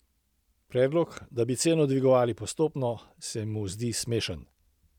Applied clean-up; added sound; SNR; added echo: none; none; none; none.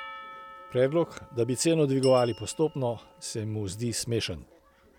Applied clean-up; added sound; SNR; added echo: none; Door / Bell + Percussion; 19 dB; none.